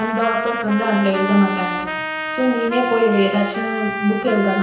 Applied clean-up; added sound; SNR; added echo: none; Trumpet; 5 dB; reverberation time 0.7 s.